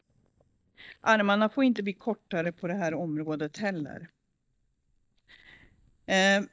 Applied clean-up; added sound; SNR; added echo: neural mask model DeepFilterNet 3.